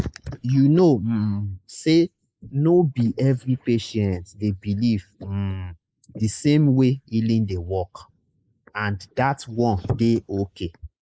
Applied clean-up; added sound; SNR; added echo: neural mask model Resemble Enhance denoiser.